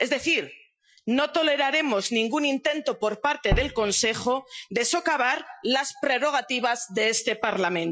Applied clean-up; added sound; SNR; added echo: classical method Wiener filter.